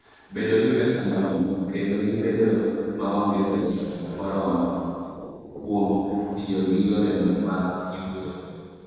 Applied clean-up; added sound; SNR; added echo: neural separator model SepFormer DNS4.